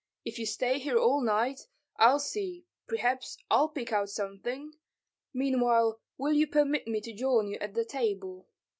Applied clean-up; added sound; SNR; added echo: none; none; none; none.